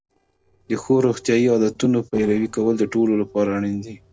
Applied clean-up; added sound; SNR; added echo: neural separator model SepFormer DNS4.